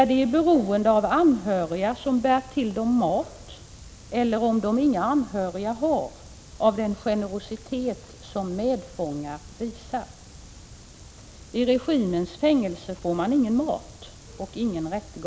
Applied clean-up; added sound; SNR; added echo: none; none; none; none.